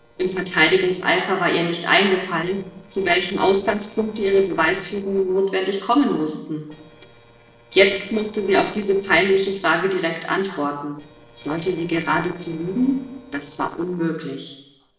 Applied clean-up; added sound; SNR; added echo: neural separator model SepFormer DNS4.